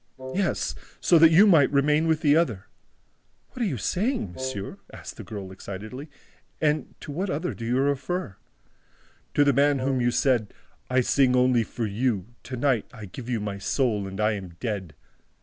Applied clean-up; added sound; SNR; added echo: none; Wind instrument, woodwind instrument; 12 dB; none.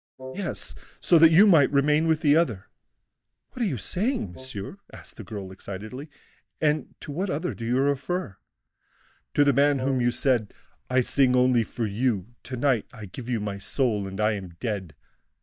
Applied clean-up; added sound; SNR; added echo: neural mask model DeepFilterNet 3.